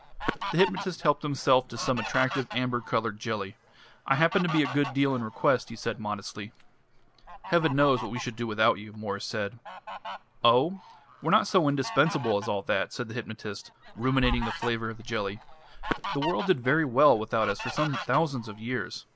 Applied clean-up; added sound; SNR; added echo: none; Fowl; 11 dB; none.